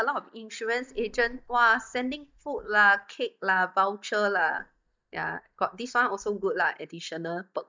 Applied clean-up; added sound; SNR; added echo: neural mask model DeepFilterNet 3.